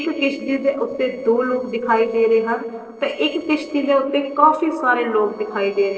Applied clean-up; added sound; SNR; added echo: neural separator model SepFormer DNS4.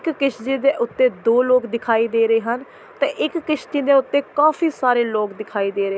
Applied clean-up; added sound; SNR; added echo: none; none; none; none.